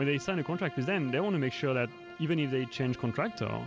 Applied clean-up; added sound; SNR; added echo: none; Bowed string instrument; 16 dB; none.